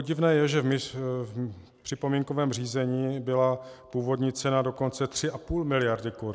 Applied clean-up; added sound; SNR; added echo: none; none; none; none.